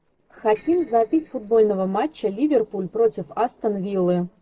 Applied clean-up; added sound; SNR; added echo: neural separator model SepFormer DNS4.